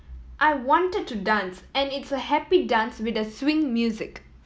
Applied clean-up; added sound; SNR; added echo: none; none; none; none.